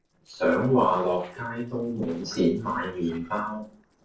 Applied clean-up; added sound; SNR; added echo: neural separator model SepFormer DNS4.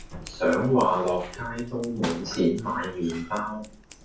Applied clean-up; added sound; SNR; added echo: none; Scissors; 13 dB; reverberation time 0.3 s.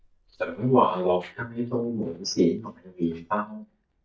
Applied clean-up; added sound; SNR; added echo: neural mask model DeepFilterNet 3.